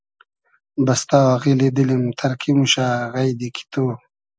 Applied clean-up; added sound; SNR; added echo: none; none; none; none.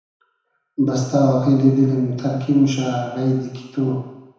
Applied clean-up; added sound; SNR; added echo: none; none; none; reverberation time 1.0 s.